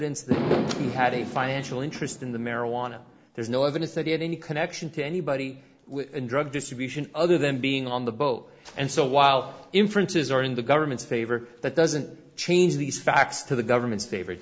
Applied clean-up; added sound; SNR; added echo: none; Fireworks; 5 dB; none.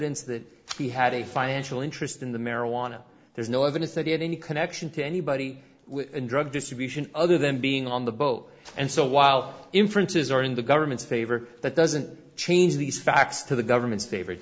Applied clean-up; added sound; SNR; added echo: none; none; none; none.